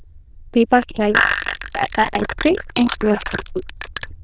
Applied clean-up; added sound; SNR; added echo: neural diffusion model UNIVERSE++.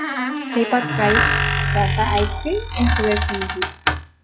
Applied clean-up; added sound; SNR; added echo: classical method log-MMSE.